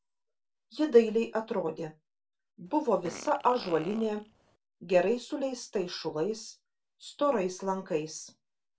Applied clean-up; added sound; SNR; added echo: none; Fart; 16 dB; reverberation time 0.2 s.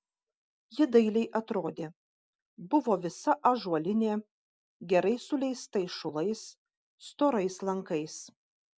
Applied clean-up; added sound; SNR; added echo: none; none; none; none.